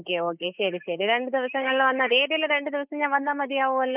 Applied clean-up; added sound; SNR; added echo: neural mask model Resemble Enhance denoiser.